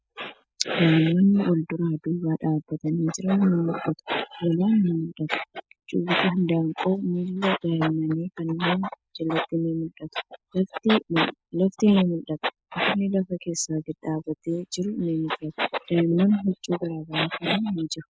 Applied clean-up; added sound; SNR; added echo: neural mask model Resemble Enhance denoiser.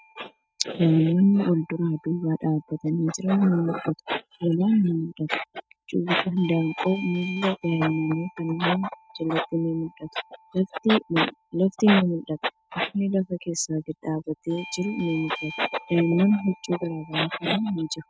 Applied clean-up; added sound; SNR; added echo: neural mask model RNNoise.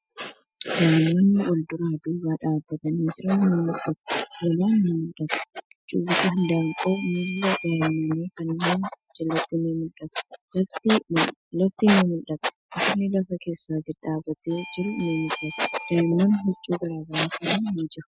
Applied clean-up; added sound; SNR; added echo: classical method Wiener filter.